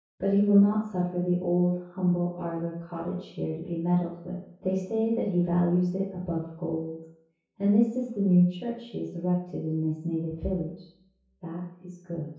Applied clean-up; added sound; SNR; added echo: none; none; none; reverberation time 0.6 s.